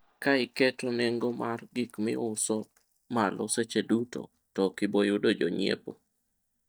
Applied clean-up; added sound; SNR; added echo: neural mask model DeepFilterNet 3.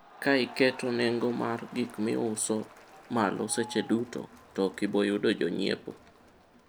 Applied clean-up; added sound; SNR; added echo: none; Crowd; 20 dB; none.